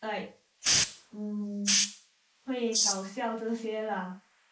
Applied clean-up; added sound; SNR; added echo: neural mask model Resemble Enhance denoiser.